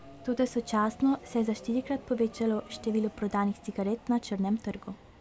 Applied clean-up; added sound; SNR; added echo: none; Subway, metro, underground; 19 dB; none.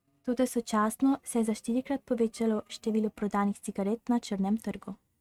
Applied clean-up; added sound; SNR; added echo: neural mask model RNNoise.